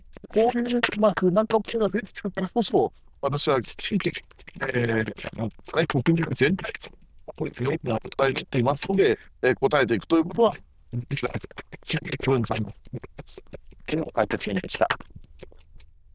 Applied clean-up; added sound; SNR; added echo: neural diffusion model UNIVERSE++.